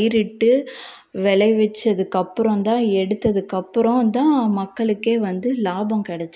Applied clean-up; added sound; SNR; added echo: none; none; none; none.